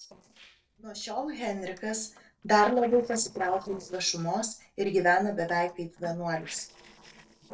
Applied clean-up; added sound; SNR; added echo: neural separator model SepFormer DNS4.